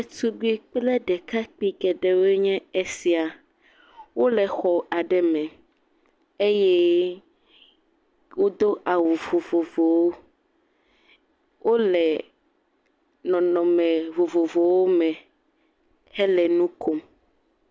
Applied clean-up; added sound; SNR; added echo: none; none; none; none.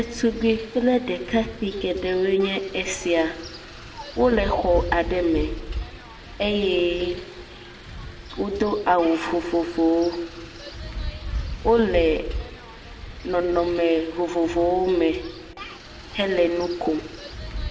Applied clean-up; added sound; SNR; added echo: none; Wind; 11 dB; reverberation time 1.3 s.